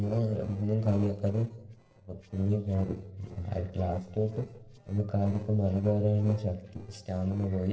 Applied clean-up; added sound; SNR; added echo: neural separator model SepFormer DNS4.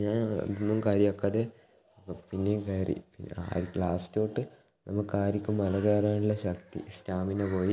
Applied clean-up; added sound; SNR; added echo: none; none; none; none.